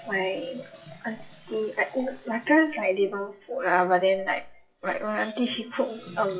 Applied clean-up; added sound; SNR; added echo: classical method WPE with log-MMSE.